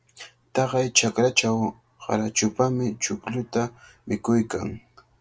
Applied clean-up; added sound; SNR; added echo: none; none; none; none.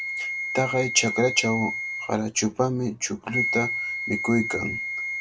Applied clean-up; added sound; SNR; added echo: none; Wind instrument, woodwind instrument; 4 dB; none.